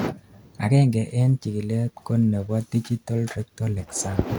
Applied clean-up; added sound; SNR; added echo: none; none; none; none.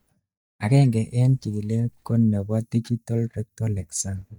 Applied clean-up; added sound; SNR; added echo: neural mask model DeepFilterNet 3.